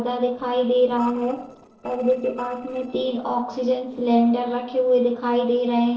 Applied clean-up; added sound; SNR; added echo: neural separator model SepFormer DNS4.